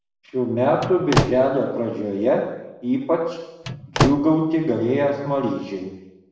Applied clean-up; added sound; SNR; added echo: none; Slam / Microwave oven; 1 dB; reverberation time 0.8 s.